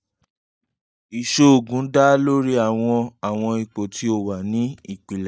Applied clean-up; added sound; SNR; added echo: neural mask model DeepFilterNet 3.